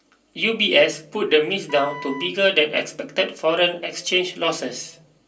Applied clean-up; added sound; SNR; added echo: none; Wind instrument, woodwind instrument; 16 dB; reverberation time 0.3 s.